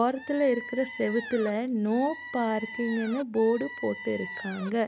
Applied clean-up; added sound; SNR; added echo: none; Squeak; 12 dB; none.